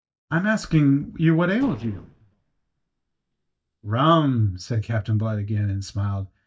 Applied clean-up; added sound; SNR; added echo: neural mask model DeepFilterNet 3.